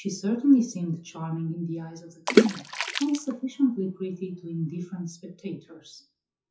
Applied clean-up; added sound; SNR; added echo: classical method WPE with log-MMSE.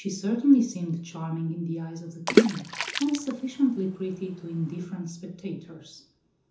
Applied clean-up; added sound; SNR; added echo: none; Water / Splash, splatter; 0 dB; reverberation time 0.6 s.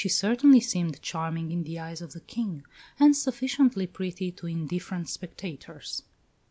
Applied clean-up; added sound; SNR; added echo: none; none; none; none.